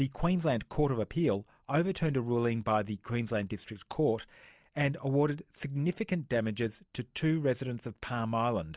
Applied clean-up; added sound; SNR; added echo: none; none; none; none.